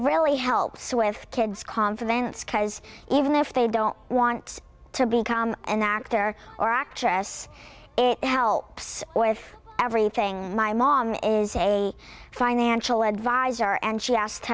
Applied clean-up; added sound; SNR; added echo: none; none; none; none.